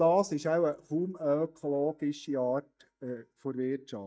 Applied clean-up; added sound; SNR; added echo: neural mask model DeepFilterNet 3.